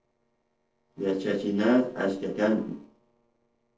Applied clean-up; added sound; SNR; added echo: neural separator model SepFormer DNS4.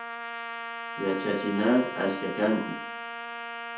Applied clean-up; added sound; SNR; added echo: none; Trumpet; 7 dB; reverberation time 0.5 s.